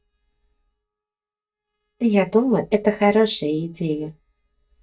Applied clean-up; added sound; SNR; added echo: neural mask model DeepFilterNet 3.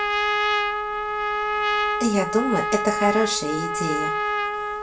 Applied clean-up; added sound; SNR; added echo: none; Trumpet; -2 dB; reverberation time 0.2 s.